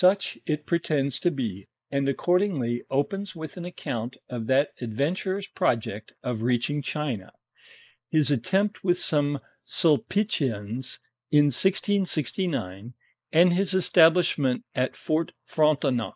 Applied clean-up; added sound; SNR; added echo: neural mask model Resemble Enhance denoiser.